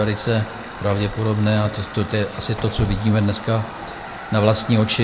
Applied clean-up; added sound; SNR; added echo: none; Tools + Door / Car; 12 dB; none.